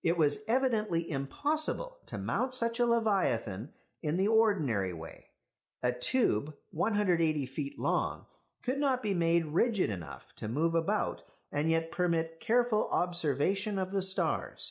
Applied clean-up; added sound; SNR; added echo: none; none; none; none.